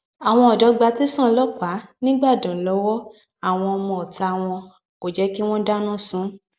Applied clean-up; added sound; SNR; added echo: none; none; none; none.